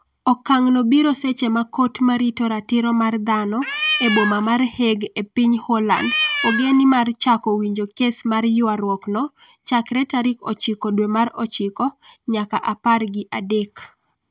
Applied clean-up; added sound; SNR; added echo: none; Cat; 3 dB; none.